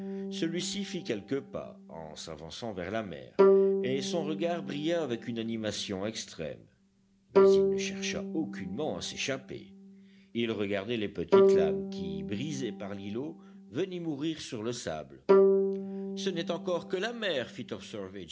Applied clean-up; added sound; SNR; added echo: none; Bowed string instrument; -4 dB; none.